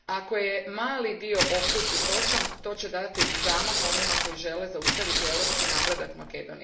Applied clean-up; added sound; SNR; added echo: none; Tearing; -4 dB; reverberation time 0.5 s.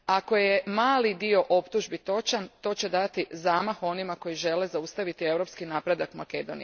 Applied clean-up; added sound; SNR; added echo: none; none; none; none.